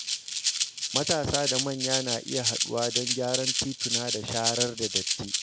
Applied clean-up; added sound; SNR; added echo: none; Rattle (instrument); -2 dB; none.